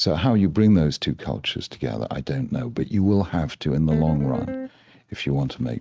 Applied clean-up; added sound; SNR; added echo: neural mask model RNNoise.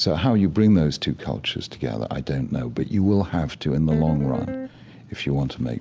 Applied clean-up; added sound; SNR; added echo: none; Guitar; 10 dB; none.